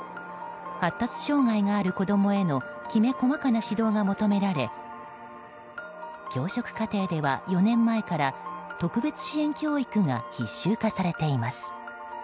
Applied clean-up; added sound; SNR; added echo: none; none; none; none.